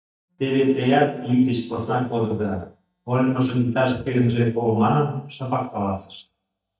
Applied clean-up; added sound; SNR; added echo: neural mask model DeepFilterNet 3.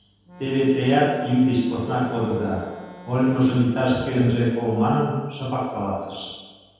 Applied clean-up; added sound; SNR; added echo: none; Organ; 20 dB; reverberation time 1.2 s.